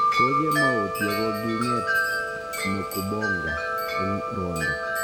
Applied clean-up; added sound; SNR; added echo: none; Wind chime; -5 dB; none.